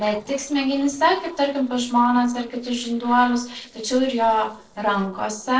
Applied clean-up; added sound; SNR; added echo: neural separator model SepFormer DNS4.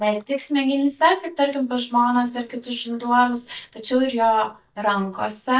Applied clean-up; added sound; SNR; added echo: neural mask model DeepFilterNet 3.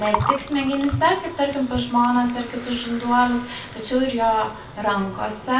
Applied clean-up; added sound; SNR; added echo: none; Gurgling; 10 dB; reverberation time 0.3 s.